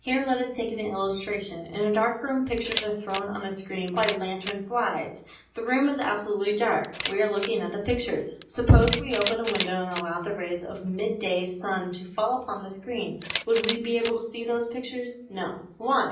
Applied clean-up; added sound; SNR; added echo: none; Camera; 8 dB; reverberation time 0.6 s.